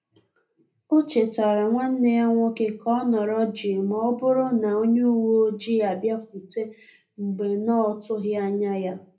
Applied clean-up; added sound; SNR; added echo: none; none; none; reverberation time 0.3 s.